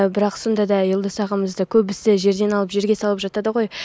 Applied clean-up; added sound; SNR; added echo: none; none; none; none.